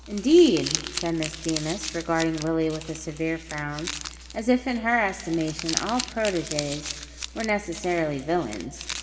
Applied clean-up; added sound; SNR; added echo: none; Crumpling, crinkling; 10 dB; reverberation time 1.8 s.